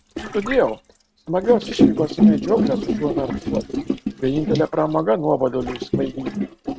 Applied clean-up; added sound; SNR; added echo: neural mask model RNNoise.